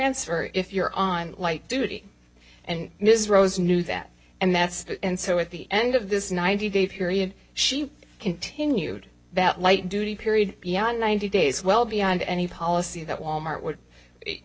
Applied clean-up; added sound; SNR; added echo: none; none; none; none.